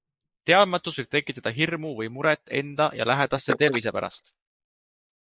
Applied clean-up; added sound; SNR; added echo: neural mask model Resemble Enhance denoiser.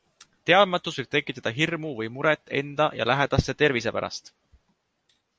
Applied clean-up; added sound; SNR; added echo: none; none; none; none.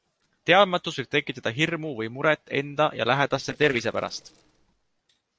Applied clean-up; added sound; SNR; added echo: neural separator model SepFormer DNS4.